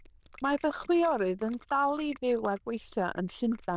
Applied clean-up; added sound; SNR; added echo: neural diffusion model UNIVERSE++.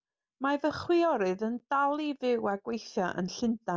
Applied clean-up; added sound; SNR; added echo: none; none; none; none.